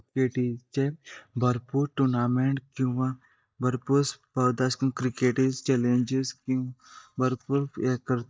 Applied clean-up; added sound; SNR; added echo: neural mask model DeepFilterNet 3.